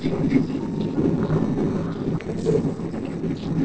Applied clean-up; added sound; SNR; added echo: neural separator model SepFormer DNS4.